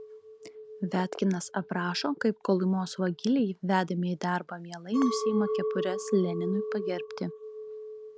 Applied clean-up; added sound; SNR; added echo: none; Chink, clink; 8 dB; none.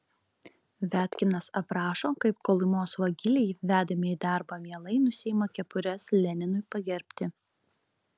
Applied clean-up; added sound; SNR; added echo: none; none; none; none.